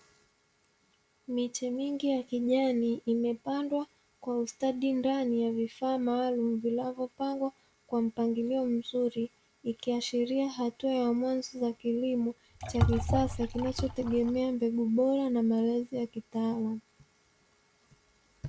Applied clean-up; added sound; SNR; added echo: none; Liquid; 2 dB; none.